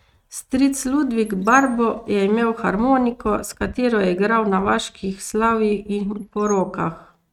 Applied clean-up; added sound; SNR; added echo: neural mask model RNNoise.